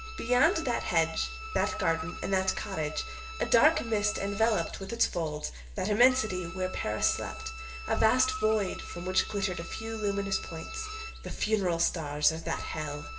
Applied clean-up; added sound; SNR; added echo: none; Bowed string instrument; 12 dB; reverberation time 0.6 s.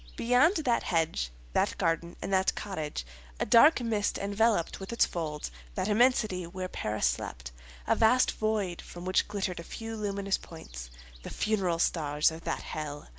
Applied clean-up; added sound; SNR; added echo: none; none; none; none.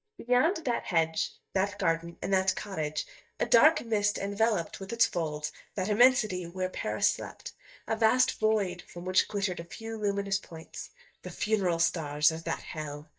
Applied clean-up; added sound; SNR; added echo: neural mask model DeepFilterNet 3.